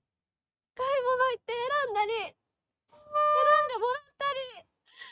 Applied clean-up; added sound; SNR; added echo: neural mask model RNNoise.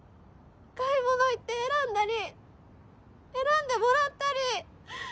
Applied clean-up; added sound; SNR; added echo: none; none; none; none.